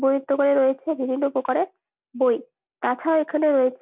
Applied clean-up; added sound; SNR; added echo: none; none; none; none.